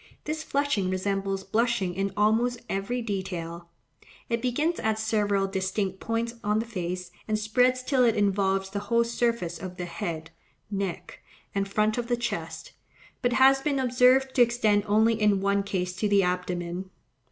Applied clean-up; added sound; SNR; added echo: none; none; none; none.